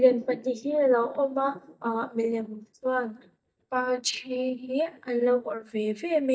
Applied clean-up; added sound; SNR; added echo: neural mask model DeepFilterNet 3.